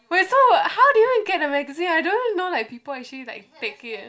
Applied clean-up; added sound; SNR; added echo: none; none; none; reverberation time 0.3 s.